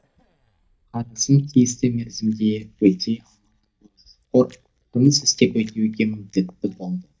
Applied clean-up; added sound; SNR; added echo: neural mask model DeepFilterNet 3.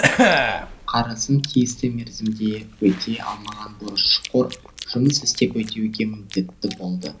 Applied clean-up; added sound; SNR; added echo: none; Chewing, mastication / Cough; 4 dB; reverberation time 0.4 s.